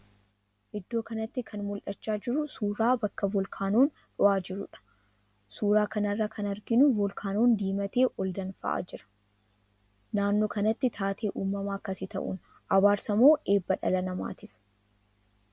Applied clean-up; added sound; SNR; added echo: none; none; none; none.